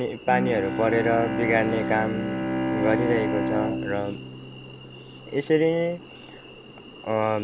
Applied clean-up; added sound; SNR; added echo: none; Bowed string instrument; 3 dB; none.